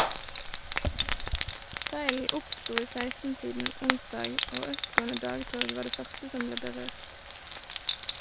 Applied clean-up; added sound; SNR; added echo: none; Frying (food); -3 dB; none.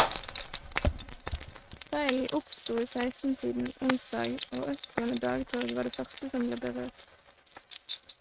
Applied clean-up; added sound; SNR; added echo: neural mask model RNNoise.